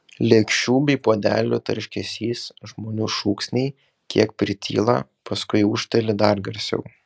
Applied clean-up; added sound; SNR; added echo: none; none; none; none.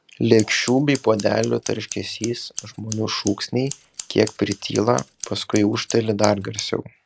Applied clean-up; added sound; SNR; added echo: none; Scissors; 15 dB; none.